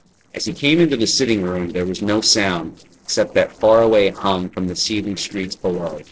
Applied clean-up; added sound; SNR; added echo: neural separator model SepFormer DNS4.